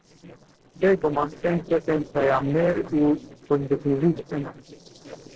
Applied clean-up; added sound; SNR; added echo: neural separator model SepFormer DNS4.